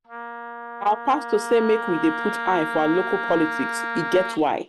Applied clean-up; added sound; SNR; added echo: none; Wind instrument, woodwind instrument; 6 dB; none.